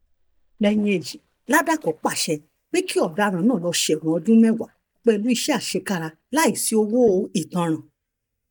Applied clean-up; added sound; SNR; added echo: neural mask model DeepFilterNet 3.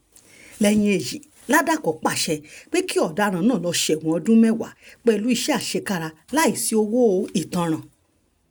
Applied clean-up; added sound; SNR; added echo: none; none; none; none.